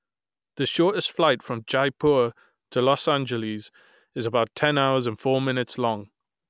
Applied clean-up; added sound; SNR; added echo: none; none; none; none.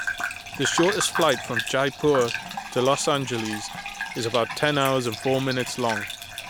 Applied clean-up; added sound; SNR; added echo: none; Bathtub (filling or washing) / Gurgling; 7 dB; none.